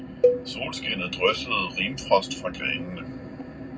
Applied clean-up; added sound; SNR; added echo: none; Cowbell; 0 dB; reverberation time 0.3 s.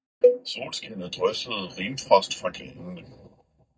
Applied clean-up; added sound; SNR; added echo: neural mask model DeepFilterNet 3.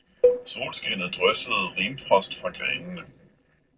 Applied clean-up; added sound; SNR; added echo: neural separator model SepFormer DNS4.